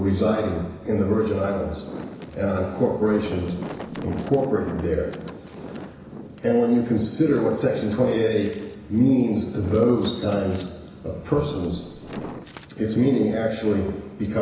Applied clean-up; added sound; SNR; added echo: none; Wind; 15 dB; reverberation time 1.0 s.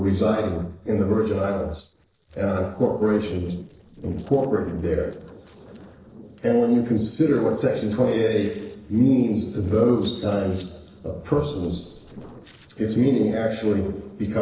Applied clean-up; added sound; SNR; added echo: neural separator model SepFormer DNS4.